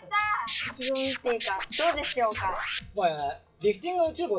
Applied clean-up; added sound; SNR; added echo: classical method WPE with log-MMSE.